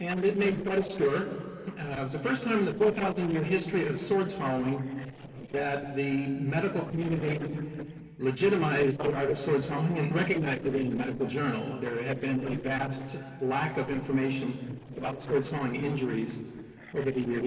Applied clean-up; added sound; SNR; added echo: neural separator model SepFormer DNS4.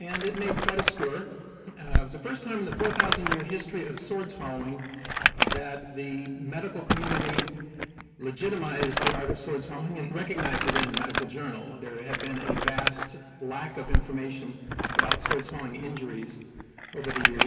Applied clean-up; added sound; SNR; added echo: none; Crumpling, crinkling; -3 dB; reverberation time 2.3 s.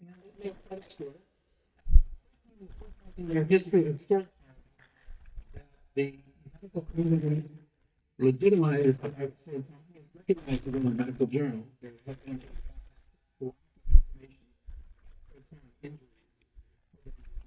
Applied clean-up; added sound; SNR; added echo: neural mask model DeepFilterNet 3.